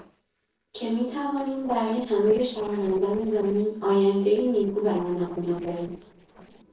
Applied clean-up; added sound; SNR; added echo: neural separator model SepFormer DNS4.